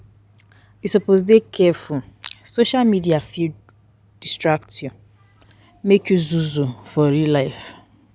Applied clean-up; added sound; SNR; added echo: none; none; none; none.